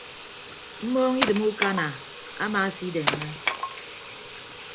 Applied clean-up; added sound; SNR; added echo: none; Wood + Sink (filling or washing) / Water tap, faucet; 3 dB; none.